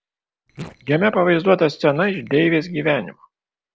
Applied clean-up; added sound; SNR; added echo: neural separator model SepFormer DNS4.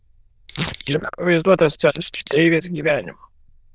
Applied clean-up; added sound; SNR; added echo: neural diffusion model UNIVERSE++.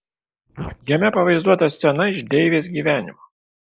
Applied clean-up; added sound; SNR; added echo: neural mask model Resemble Enhance denoiser.